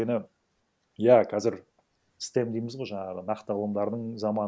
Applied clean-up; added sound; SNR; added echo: none; none; none; none.